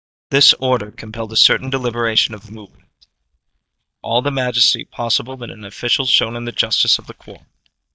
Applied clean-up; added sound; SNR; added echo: neural mask model DeepFilterNet 3.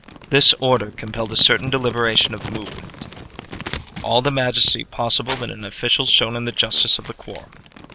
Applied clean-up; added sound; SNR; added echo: none; Crumpling, crinkling; 15 dB; none.